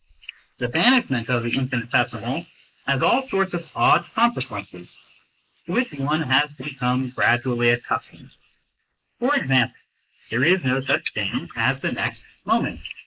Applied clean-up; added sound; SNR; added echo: neural mask model Resemble Enhance denoiser.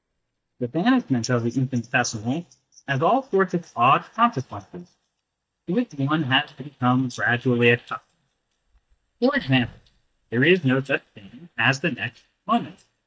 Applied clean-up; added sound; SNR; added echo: neural mask model DeepFilterNet 3.